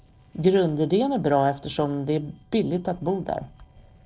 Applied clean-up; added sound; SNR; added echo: neural separator model SepFormer DNS4.